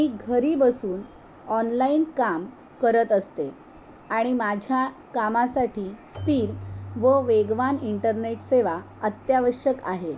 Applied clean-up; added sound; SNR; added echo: none; Keyboard (musical); 19 dB; none.